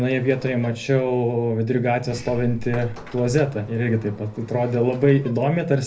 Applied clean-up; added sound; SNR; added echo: none; Sliding door; 17 dB; reverberation time 0.3 s.